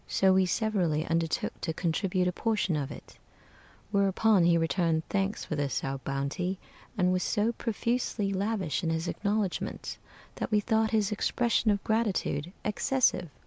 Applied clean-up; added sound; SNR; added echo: none; none; none; none.